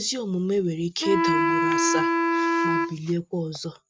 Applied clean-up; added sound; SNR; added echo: neural mask model RNNoise.